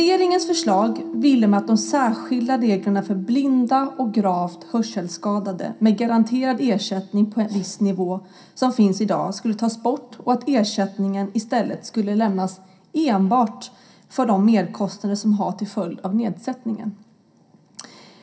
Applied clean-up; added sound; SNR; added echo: none; Piano; 17 dB; reverberation time 0.3 s.